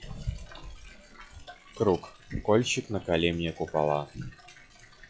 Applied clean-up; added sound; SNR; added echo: classical method log-MMSE.